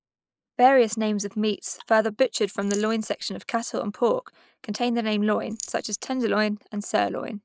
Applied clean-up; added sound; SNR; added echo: neural mask model Resemble Enhance denoiser.